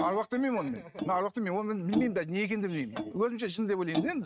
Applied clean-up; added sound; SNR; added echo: neural mask model RNNoise.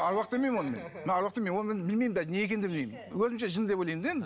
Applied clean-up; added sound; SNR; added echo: none; none; none; none.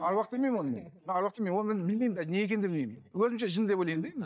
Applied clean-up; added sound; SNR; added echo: neural mask model DeepFilterNet 3.